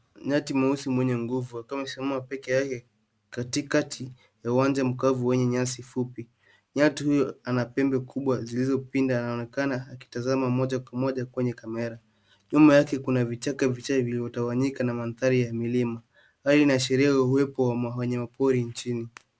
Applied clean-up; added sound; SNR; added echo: none; none; none; none.